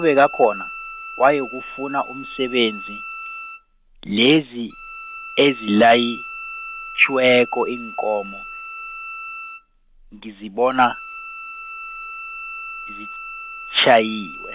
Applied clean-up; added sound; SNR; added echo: none; Bowed string instrument; 13 dB; none.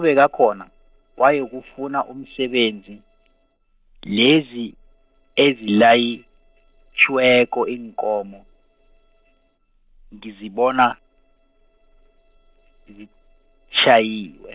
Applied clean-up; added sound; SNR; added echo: neural separator model SepFormer DNS4.